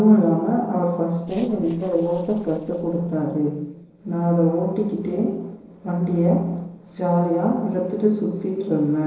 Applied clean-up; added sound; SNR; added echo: neural separator model SepFormer DNS4.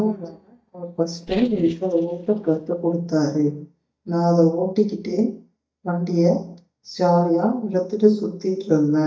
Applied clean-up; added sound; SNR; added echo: neural mask model DeepFilterNet 3.